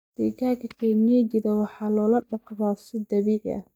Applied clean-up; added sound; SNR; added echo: neural mask model DeepFilterNet 3.